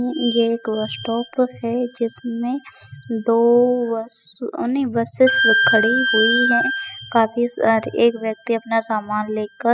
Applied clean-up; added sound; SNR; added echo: classical method spectral subtraction.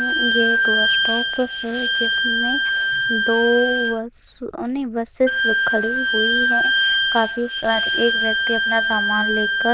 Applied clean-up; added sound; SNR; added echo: neural diffusion model UNIVERSE++.